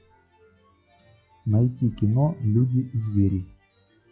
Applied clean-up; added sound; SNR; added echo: classical method log-MMSE.